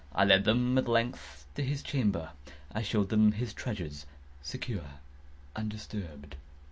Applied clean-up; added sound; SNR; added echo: none; none; none; none.